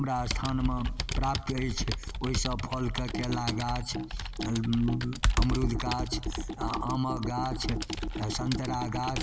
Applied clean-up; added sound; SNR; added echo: none; Computer keyboard + Computer keyboard; 1 dB; none.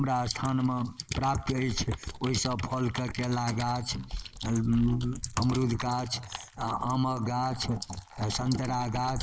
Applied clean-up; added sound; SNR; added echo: neural mask model Resemble Enhance denoiser.